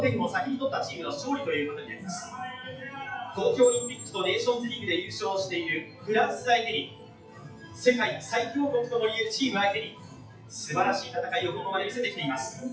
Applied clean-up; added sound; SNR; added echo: classical method WPE with log-MMSE.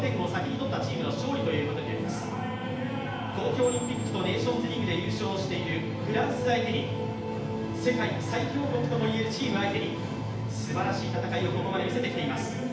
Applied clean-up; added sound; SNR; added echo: none; Squeak; 17 dB; reverberation time 0.9 s.